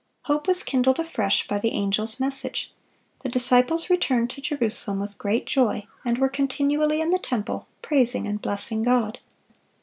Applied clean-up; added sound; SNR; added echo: none; none; none; none.